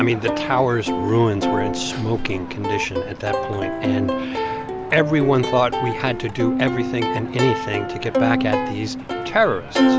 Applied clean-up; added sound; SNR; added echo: none; Plucked string instrument; 1 dB; none.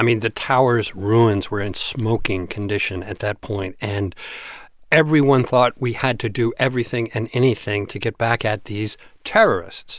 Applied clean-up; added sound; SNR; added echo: none; none; none; none.